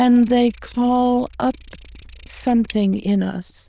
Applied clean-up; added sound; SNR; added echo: neural diffusion model UNIVERSE++.